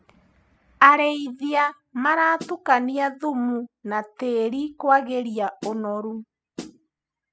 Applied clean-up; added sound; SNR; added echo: classical method spectral subtraction.